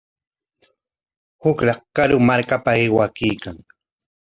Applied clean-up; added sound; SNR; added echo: none; none; none; none.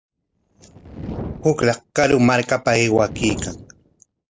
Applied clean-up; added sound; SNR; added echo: none; Fire; 14 dB; none.